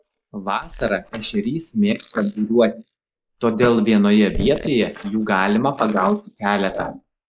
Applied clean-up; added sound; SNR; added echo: neural mask model Resemble Enhance denoiser.